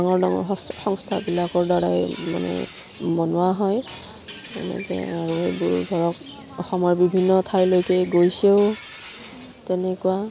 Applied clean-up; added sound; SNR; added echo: none; Glass; 20 dB; none.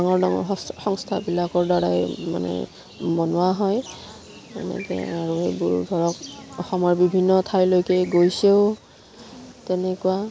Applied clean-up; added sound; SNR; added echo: none; none; none; none.